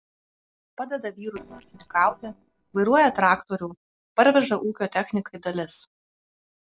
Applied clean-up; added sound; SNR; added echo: neural separator model SepFormer DNS4.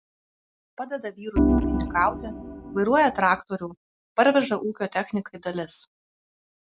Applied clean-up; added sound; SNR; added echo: none; Organ; -1 dB; none.